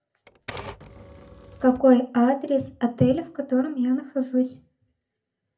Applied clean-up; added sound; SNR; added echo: none; Typewriter; 18 dB; reverberation time 0.3 s.